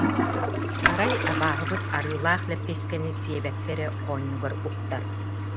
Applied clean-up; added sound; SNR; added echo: none; Toilet flush; -3 dB; none.